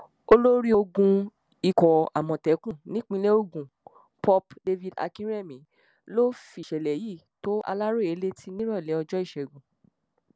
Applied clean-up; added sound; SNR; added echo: none; none; none; none.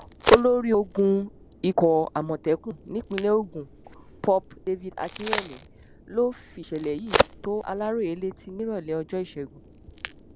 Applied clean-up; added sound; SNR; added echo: none; Crack; 6 dB; none.